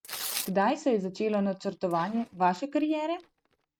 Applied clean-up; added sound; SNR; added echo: neural mask model RNNoise.